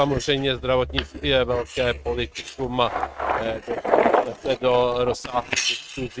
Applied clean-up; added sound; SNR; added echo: neural mask model RNNoise.